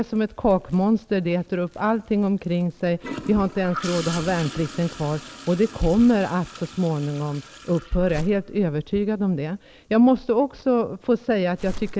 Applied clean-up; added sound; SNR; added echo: none; Crumpling, crinkling + Toilet flush / Gurgling; 16 dB; none.